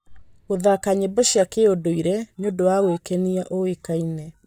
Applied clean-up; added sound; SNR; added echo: neural mask model DeepFilterNet 3.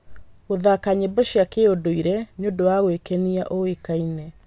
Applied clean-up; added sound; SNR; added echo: none; none; none; none.